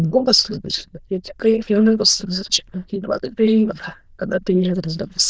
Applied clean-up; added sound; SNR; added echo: neural diffusion model UNIVERSE++.